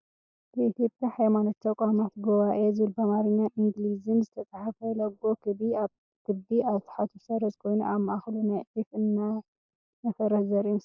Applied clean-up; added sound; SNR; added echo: neural mask model Resemble Enhance denoiser.